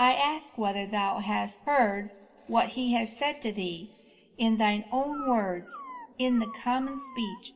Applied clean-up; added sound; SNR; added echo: none; Dog; 15 dB; reverberation time 2.0 s.